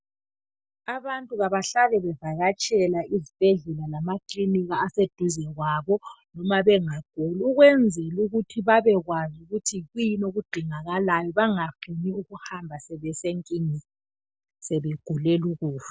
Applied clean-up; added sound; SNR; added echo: none; none; none; none.